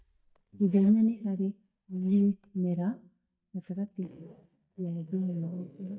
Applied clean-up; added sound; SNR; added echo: neural mask model DeepFilterNet 3.